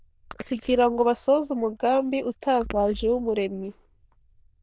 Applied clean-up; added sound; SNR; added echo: neural diffusion model UNIVERSE++.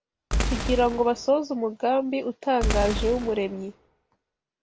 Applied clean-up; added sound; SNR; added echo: none; Boom; 5 dB; none.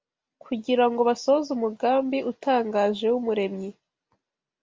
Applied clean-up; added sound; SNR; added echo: none; none; none; none.